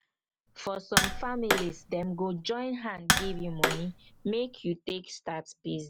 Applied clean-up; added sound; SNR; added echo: none; Tap; -2 dB; none.